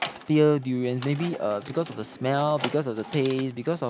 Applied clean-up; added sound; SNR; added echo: none; Keys jangling; 12 dB; none.